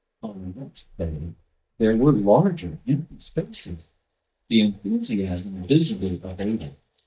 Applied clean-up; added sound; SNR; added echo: neural mask model DeepFilterNet 3.